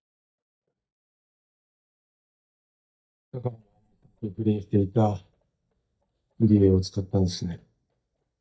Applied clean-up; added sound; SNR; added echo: neural mask model DeepFilterNet 3.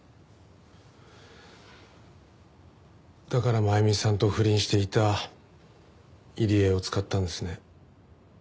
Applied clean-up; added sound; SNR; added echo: none; none; none; none.